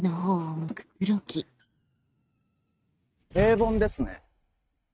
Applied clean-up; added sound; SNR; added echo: neural mask model RNNoise.